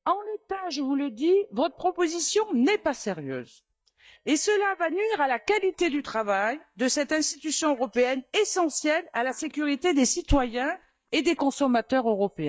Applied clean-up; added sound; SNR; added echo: neural mask model DeepFilterNet 3.